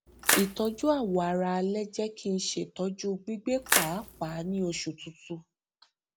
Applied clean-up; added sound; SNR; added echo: none; Splash, splatter; 1 dB; none.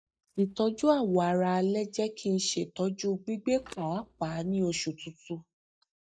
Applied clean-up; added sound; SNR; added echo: neural mask model DeepFilterNet 3.